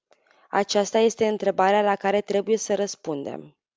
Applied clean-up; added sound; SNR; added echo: none; none; none; none.